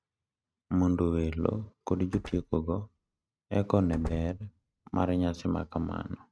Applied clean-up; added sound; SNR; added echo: neural mask model RNNoise.